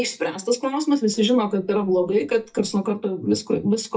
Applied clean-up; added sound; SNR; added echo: neural mask model DeepFilterNet 3.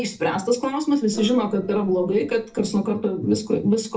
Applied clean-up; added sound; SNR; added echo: neural separator model SepFormer DNS4.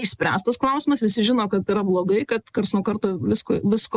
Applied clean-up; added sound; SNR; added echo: none; none; none; none.